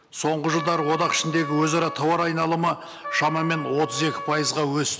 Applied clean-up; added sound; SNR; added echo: none; Wind instrument, woodwind instrument; 11 dB; none.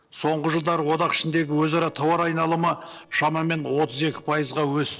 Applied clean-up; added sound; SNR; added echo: neural separator model SepFormer DNS4.